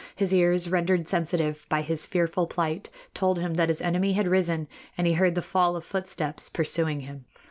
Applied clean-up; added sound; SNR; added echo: none; none; none; none.